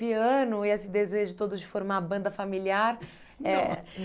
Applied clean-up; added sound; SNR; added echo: none; none; none; none.